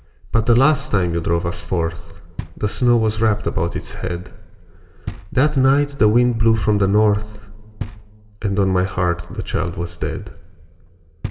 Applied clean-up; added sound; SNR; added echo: none; Knock; 19 dB; reverberation time 1.5 s.